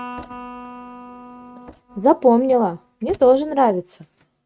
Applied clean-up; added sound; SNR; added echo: neural mask model RNNoise.